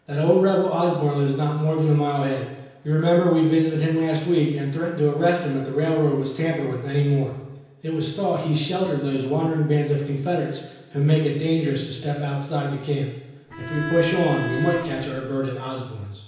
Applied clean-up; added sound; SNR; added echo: none; Bowed string instrument; 8 dB; reverberation time 0.9 s.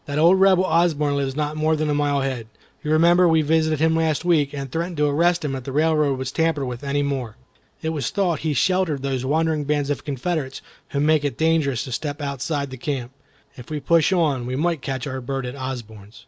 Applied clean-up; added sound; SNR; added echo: none; none; none; none.